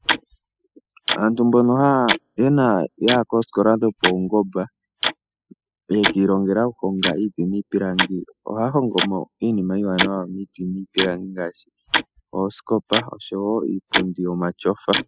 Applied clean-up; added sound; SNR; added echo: classical method spectral subtraction.